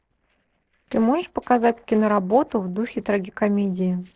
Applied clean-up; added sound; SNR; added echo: neural separator model SepFormer DNS4.